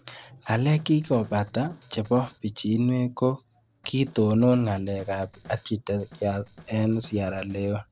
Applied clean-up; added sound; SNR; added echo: neural separator model SepFormer DNS4.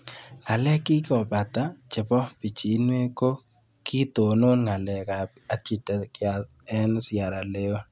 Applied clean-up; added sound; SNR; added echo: none; none; none; none.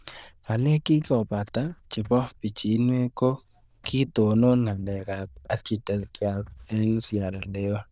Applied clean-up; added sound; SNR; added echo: neural diffusion model UNIVERSE++.